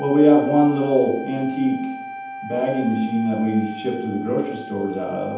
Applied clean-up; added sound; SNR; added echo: none; Wind instrument, woodwind instrument; 13 dB; reverberation time 0.8 s.